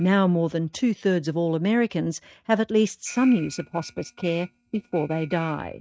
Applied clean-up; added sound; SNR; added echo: neural mask model RNNoise.